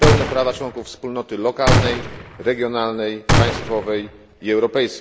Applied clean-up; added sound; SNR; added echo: none; Gunshot, gunfire; -1 dB; none.